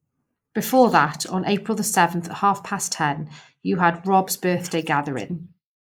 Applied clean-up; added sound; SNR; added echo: neural mask model Resemble Enhance denoiser.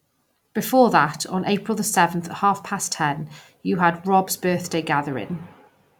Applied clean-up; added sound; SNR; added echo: none; none; none; none.